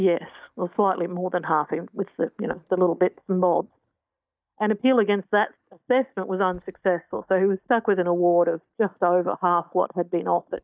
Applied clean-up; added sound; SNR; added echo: neural mask model DeepFilterNet 3.